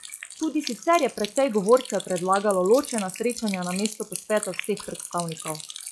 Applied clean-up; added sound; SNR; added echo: classical method log-MMSE.